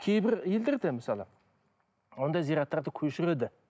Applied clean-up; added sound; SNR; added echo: none; none; none; none.